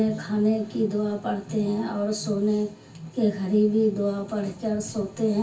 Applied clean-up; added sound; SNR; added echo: none; none; none; reverberation time 0.3 s.